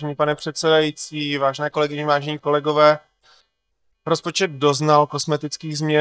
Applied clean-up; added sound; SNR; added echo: neural mask model DeepFilterNet 3.